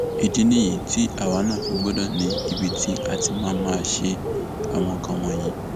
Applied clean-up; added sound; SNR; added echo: none; Bird; 4 dB; none.